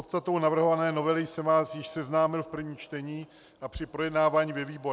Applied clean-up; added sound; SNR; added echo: none; none; none; none.